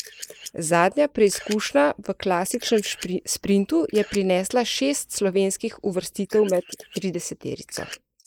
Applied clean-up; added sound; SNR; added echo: neural mask model Resemble Enhance denoiser.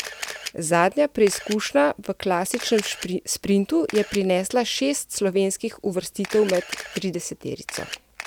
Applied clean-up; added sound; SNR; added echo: none; Camera; 15 dB; none.